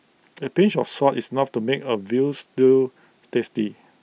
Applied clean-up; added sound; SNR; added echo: none; none; none; none.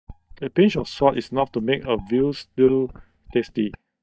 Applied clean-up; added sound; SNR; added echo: neural mask model DeepFilterNet 3.